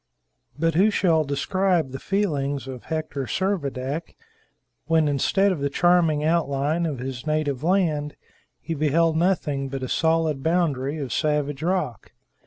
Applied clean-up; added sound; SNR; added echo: none; none; none; none.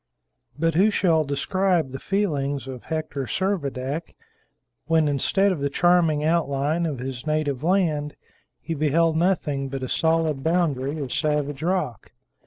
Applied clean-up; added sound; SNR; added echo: neural separator model SepFormer DNS4.